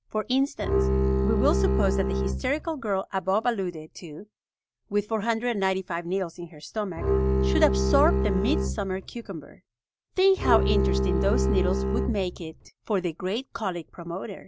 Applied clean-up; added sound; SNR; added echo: none; Bowed string instrument; -4 dB; none.